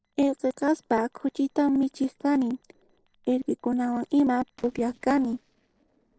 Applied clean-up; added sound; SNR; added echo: neural separator model SepFormer DNS4.